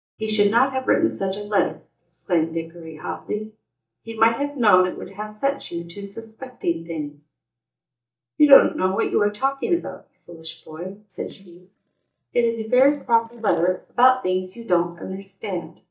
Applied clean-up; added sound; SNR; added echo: neural mask model DeepFilterNet 3.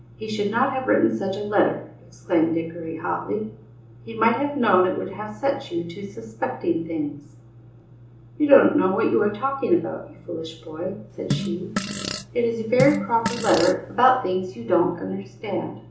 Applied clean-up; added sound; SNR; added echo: none; Fart; 6 dB; reverberation time 0.6 s.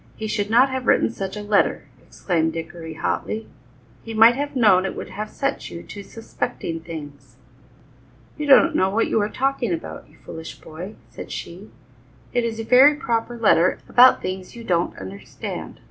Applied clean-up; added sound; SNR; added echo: none; none; none; none.